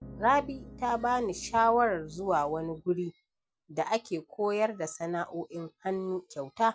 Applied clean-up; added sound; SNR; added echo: none; Piano; 18 dB; none.